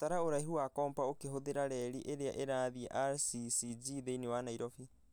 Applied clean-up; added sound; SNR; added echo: none; none; none; none.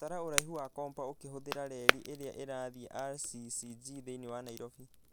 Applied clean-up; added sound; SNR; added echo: none; Crackle; -2 dB; none.